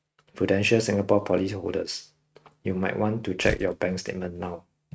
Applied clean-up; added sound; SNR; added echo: neural mask model RNNoise.